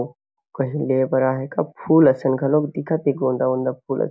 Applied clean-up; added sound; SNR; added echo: none; none; none; none.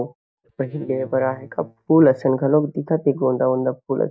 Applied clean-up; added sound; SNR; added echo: neural mask model DeepFilterNet 3.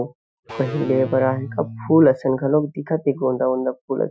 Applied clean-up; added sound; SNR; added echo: classical method Wiener filter.